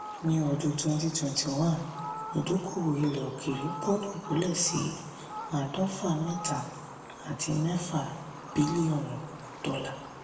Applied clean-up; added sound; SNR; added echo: none; Fowl; 12 dB; reverberation time 1.1 s.